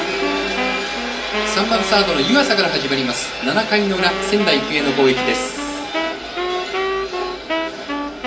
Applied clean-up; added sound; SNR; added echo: none; Wind instrument, woodwind instrument; 6 dB; reverberation time 0.3 s.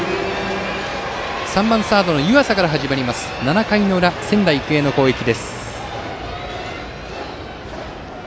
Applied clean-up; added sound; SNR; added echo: none; none; none; none.